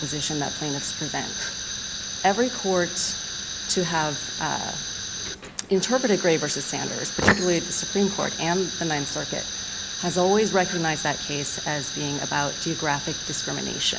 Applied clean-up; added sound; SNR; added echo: none; Fire; 4 dB; none.